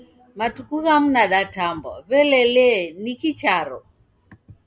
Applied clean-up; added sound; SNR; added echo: none; none; none; none.